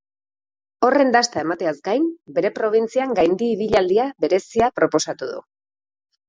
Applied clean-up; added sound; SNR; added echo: none; none; none; none.